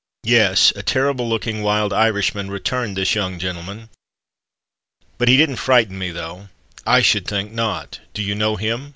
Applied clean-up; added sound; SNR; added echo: none; none; none; none.